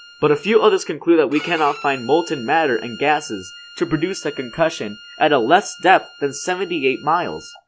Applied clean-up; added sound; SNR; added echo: none; Bowed string instrument; 19 dB; none.